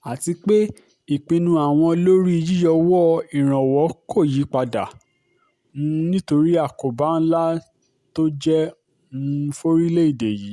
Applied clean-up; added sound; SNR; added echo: none; none; none; none.